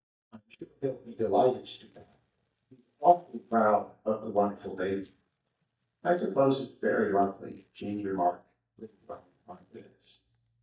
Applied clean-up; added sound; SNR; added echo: neural mask model DeepFilterNet 3.